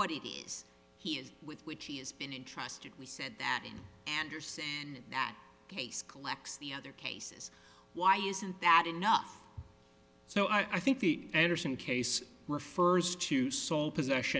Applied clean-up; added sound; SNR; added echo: none; none; none; none.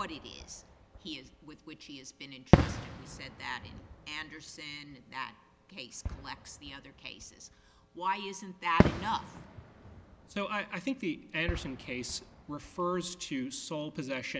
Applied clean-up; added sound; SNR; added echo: none; Fireworks; -2 dB; none.